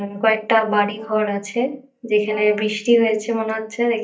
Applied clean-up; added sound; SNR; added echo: neural mask model DeepFilterNet 3.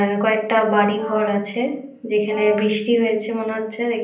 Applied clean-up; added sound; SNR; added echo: none; Brass instrument; 17 dB; reverberation time 0.6 s.